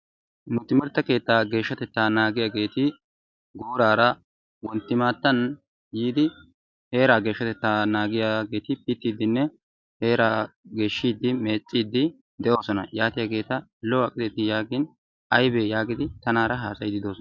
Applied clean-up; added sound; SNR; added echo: none; none; none; none.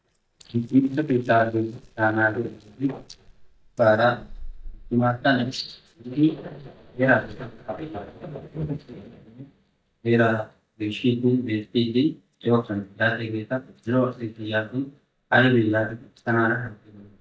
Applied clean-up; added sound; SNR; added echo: neural mask model DeepFilterNet 3.